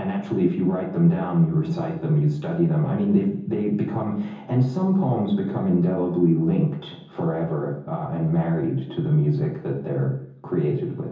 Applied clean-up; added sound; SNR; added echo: none; none; none; reverberation time 0.7 s.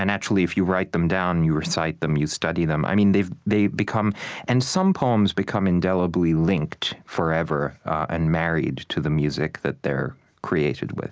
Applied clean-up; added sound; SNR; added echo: none; none; none; none.